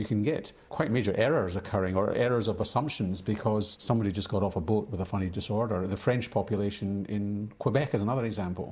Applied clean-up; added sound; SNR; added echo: none; none; none; none.